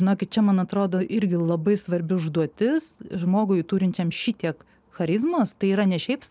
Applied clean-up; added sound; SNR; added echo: none; none; none; none.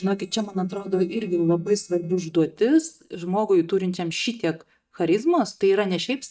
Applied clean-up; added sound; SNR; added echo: neural mask model DeepFilterNet 3.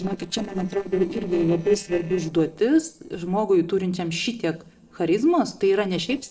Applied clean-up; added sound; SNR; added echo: neural separator model SepFormer DNS4.